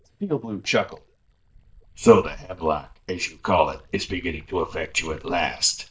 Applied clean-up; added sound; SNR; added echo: neural mask model DeepFilterNet 3.